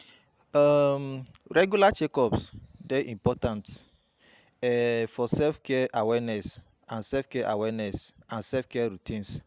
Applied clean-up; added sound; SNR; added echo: none; none; none; none.